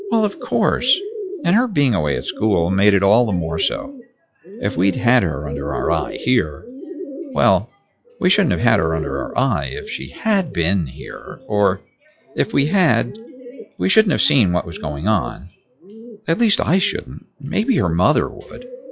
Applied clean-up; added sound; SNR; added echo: classical method log-MMSE.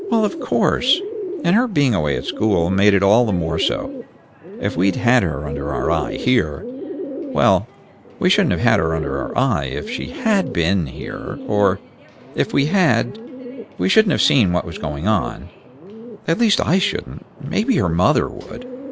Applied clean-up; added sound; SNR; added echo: none; Bird; 11 dB; none.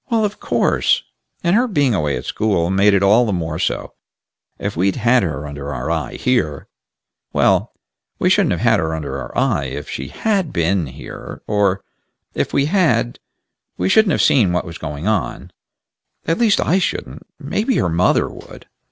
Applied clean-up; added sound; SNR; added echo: none; none; none; none.